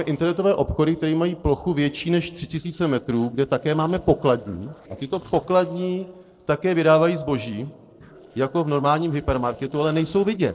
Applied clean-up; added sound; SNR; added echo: neural separator model SepFormer DNS4.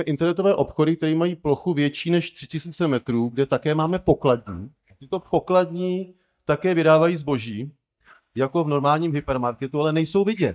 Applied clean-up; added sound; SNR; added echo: neural mask model DeepFilterNet 3.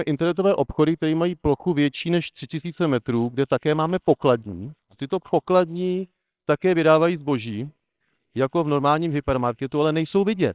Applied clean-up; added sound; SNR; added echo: neural separator model SepFormer WHAMR!.